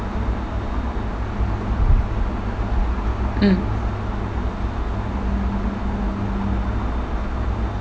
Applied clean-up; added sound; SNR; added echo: none; none; none; none.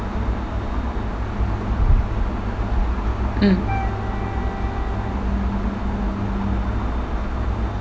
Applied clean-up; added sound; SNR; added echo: none; Wind instrument, woodwind instrument; 15 dB; none.